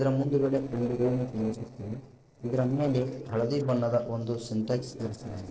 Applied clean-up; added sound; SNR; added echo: neural separator model SepFormer DNS4.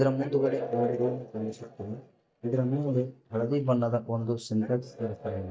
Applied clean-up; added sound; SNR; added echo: neural mask model DeepFilterNet 3.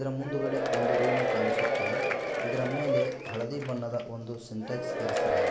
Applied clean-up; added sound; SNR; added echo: none; Applause / Crowd / Cheering; -4 dB; reverberation time 2.2 s.